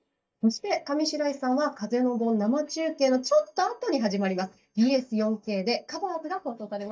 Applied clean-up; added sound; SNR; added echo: neural mask model DeepFilterNet 3.